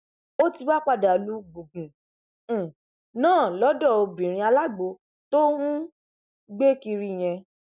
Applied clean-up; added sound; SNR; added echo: none; none; none; none.